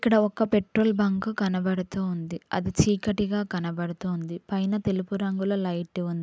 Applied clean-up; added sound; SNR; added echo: none; none; none; none.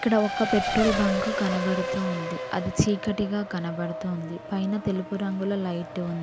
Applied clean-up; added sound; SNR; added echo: none; Race car, auto racing; 5 dB; none.